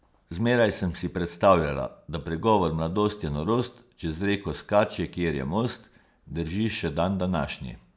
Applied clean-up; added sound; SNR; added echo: none; none; none; none.